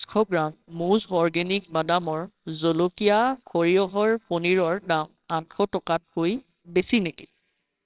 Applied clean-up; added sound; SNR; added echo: neural separator model SepFormer WHAMR!.